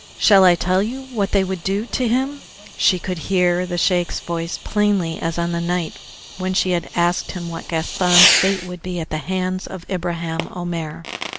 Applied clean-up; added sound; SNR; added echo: none; Fireworks; 7 dB; none.